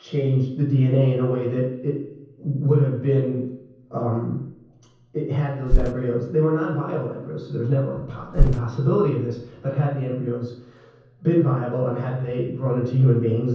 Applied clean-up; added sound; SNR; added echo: none; Bird; 3 dB; reverberation time 0.9 s.